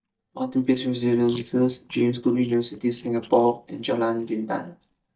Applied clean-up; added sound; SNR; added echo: neural mask model DeepFilterNet 3.